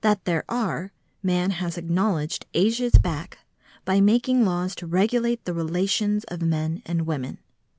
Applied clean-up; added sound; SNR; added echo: none; Bass drum; 0 dB; none.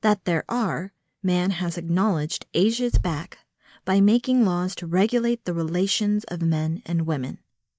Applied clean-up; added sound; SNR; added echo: neural mask model DeepFilterNet 3.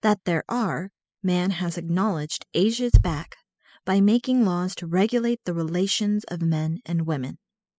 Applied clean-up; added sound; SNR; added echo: classical method spectral subtraction.